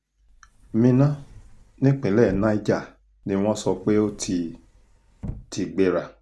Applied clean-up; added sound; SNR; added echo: none; Sliding door / Slam / Wood; 18 dB; none.